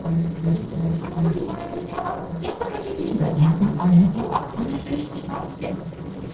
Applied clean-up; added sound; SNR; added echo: neural separator model SepFormer DNS4.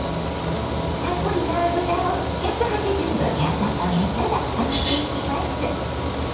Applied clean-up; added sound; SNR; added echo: none; Mechanical fan; 0 dB; reverberation time 0.6 s.